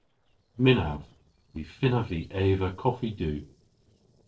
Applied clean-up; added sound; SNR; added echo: neural separator model SepFormer DNS4.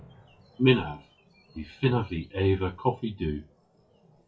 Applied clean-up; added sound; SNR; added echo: classical method WPE with log-MMSE.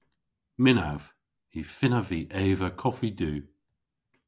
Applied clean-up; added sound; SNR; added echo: none; none; none; none.